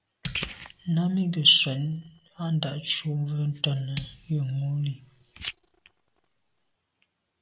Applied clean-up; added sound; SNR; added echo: none; Glockenspiel; -4 dB; none.